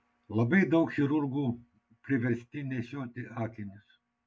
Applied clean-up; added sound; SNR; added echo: none; none; none; none.